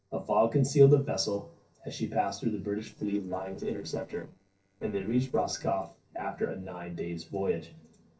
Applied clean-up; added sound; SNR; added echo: neural separator model SepFormer DNS4.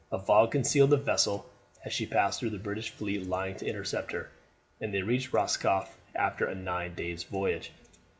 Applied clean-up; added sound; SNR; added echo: none; none; none; none.